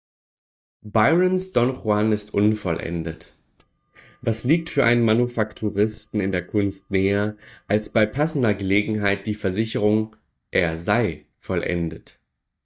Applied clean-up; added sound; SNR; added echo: neural mask model DeepFilterNet 3.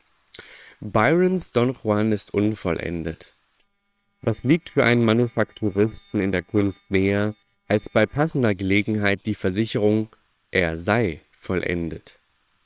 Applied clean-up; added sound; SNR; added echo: neural separator model SepFormer WHAM!.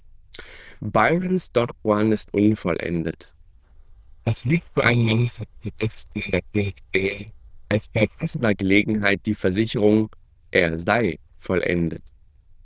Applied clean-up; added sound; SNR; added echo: neural diffusion model UNIVERSE++.